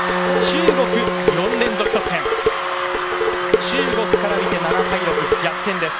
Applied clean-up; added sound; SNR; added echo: none; Dishes, pots, and pans + Bowed string instrument; 0 dB; none.